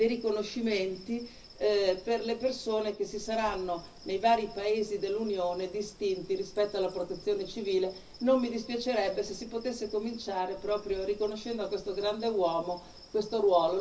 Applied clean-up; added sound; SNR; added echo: none; Insect; 19 dB; reverberation time 0.4 s.